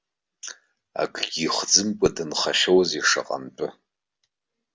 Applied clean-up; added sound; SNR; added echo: none; none; none; none.